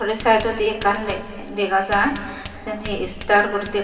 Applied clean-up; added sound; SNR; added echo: none; Writing; 14 dB; reverberation time 2.5 s.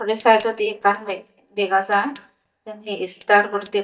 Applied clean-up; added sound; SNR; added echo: neural mask model DeepFilterNet 3.